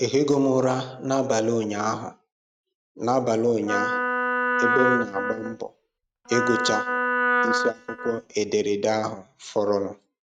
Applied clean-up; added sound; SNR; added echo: neural mask model RNNoise.